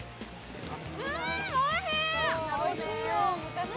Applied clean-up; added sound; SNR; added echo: none; Gurgling; 15 dB; none.